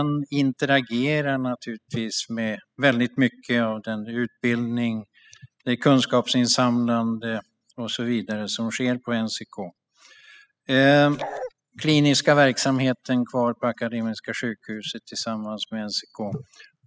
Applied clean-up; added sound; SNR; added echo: classical method spectral subtraction.